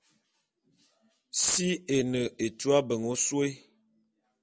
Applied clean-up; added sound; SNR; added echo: none; none; none; none.